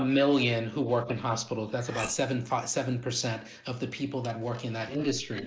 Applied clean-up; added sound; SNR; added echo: neural mask model Resemble Enhance denoiser.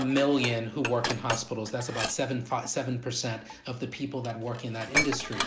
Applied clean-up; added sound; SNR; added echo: none; Dishes, pots, and pans; 5 dB; none.